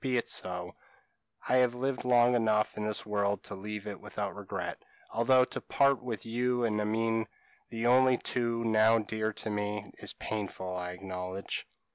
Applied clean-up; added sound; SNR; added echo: none; none; none; none.